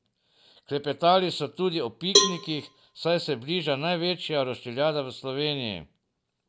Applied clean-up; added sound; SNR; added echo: none; Cowbell; 0 dB; none.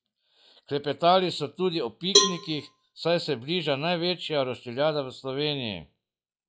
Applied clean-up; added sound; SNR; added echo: classical method log-MMSE.